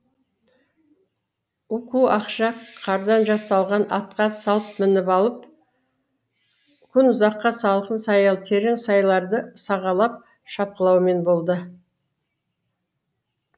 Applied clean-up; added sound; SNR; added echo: none; none; none; none.